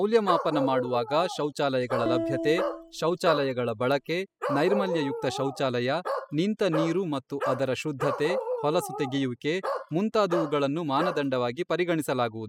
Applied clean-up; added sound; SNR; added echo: classical method spectral subtraction.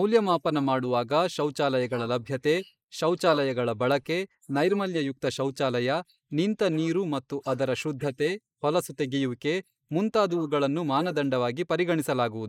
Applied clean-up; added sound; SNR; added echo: neural mask model Resemble Enhance denoiser.